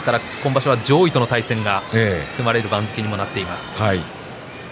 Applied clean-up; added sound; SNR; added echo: none; none; none; none.